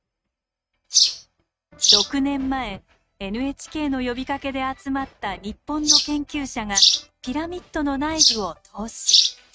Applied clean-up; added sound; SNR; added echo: neural mask model RNNoise.